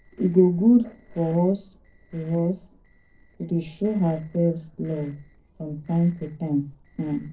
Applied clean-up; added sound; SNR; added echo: neural separator model SepFormer DNS4.